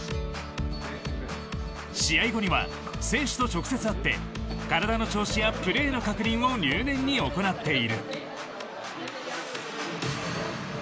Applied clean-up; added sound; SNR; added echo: none; Cough; 15 dB; none.